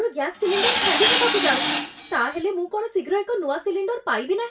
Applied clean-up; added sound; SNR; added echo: none; Tools; -5 dB; reverberation time 0.2 s.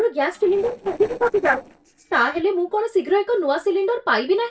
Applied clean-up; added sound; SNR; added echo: neural separator model SepFormer DNS4.